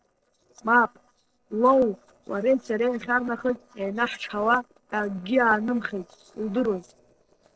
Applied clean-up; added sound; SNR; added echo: neural separator model SepFormer DNS4.